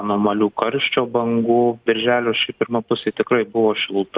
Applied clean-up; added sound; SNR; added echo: none; none; none; none.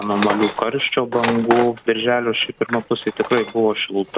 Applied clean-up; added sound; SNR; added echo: none; Tools; 9 dB; none.